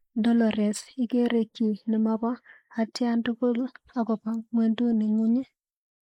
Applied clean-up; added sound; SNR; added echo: neural mask model Resemble Enhance denoiser.